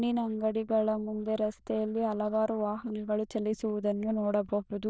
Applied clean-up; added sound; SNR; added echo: neural diffusion model UNIVERSE++.